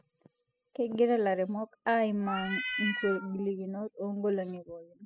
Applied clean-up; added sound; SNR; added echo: classical method spectral subtraction.